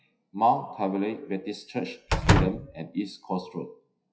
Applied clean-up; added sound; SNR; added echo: classical method WPE with log-MMSE.